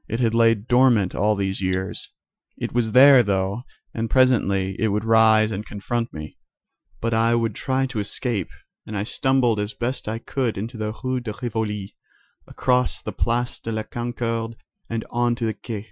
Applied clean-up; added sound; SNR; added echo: classical method Wiener filter.